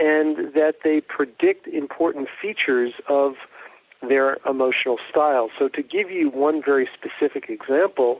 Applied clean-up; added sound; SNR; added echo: none; none; none; none.